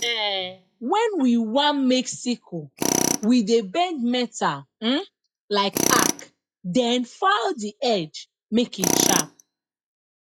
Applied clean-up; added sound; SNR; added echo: classical method log-MMSE.